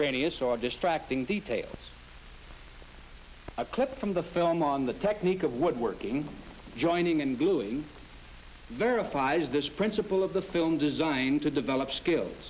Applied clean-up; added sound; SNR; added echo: none; none; none; none.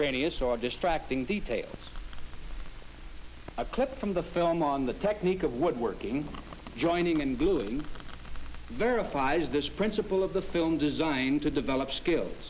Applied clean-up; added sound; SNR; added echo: none; Domestic sounds, home sounds; 10 dB; none.